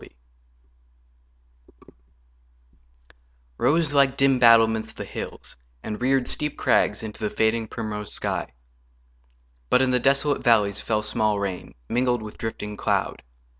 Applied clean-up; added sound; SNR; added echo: none; none; none; none.